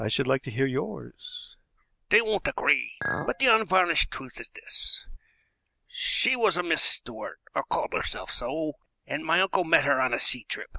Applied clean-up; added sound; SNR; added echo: none; Chink, clink; 7 dB; none.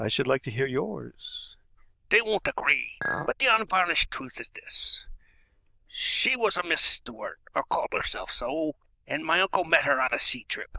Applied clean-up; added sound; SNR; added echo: neural diffusion model UNIVERSE++.